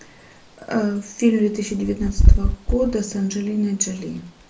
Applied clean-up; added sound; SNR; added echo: none; Wind / Bird; -1 dB; reverberation time 0.3 s.